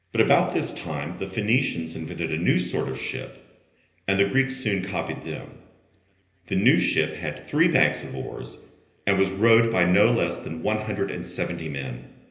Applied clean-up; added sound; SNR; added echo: none; none; none; reverberation time 1.4 s.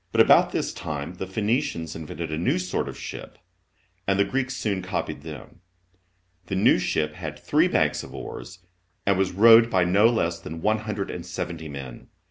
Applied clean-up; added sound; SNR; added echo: none; none; none; none.